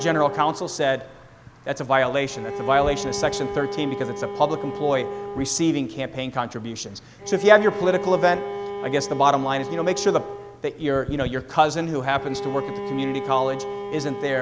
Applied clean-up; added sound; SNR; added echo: none; Bowed string instrument; 9 dB; none.